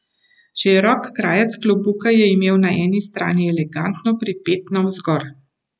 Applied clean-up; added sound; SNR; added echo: none; none; none; none.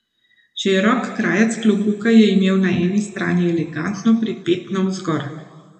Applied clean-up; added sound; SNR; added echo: none; none; none; reverberation time 1.4 s.